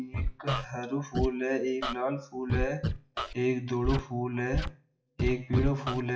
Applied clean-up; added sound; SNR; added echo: classical method WPE with log-MMSE.